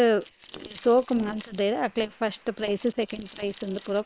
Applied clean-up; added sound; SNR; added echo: neural separator model SepFormer WHAM!.